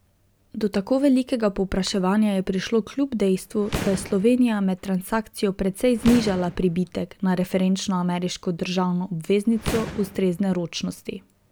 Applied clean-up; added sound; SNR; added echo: none; Fireworks; 12 dB; none.